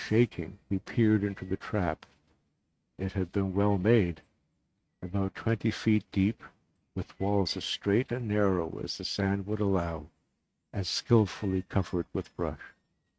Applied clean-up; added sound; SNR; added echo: neural mask model RNNoise.